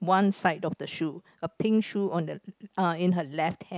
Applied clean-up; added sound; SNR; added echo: none; none; none; none.